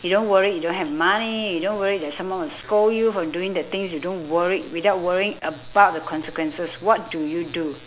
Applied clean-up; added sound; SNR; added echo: none; none; none; none.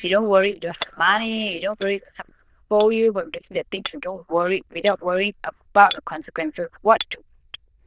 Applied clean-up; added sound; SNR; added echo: neural diffusion model UNIVERSE++.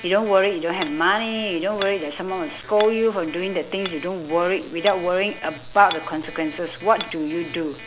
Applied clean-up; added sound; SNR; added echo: none; Hammer + Alarm; 15 dB; none.